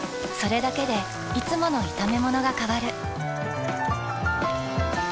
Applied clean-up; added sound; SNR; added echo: none; Crumpling, crinkling; 19 dB; none.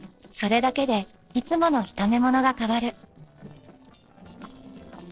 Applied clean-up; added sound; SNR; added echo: neural separator model SepFormer DNS4.